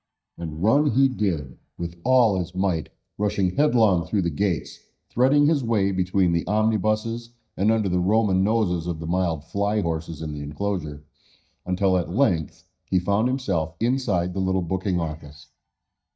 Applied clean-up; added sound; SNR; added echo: neural mask model DeepFilterNet 3.